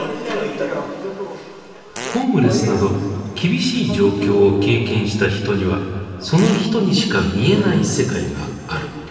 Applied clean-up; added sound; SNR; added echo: none; Fart; 13 dB; reverberation time 2.5 s.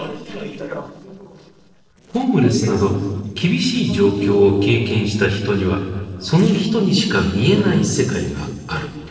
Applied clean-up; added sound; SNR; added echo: neural separator model SepFormer DNS4.